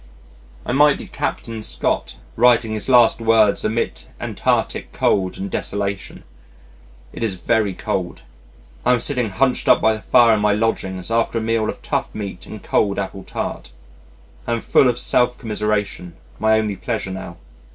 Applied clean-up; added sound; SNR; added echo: none; none; none; none.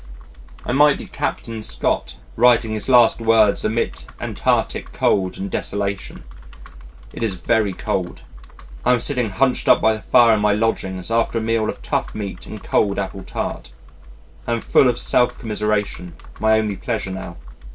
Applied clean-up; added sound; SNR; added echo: none; Computer keyboard; 15 dB; none.